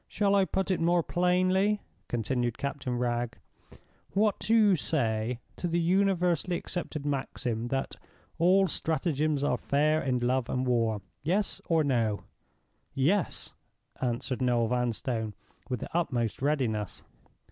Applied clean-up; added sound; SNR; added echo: none; none; none; none.